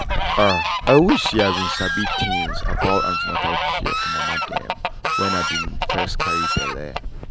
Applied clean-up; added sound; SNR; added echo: none; Fowl; -1 dB; none.